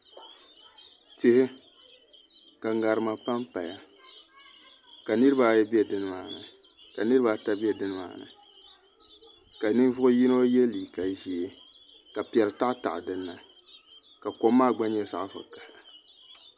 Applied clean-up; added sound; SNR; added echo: none; none; none; none.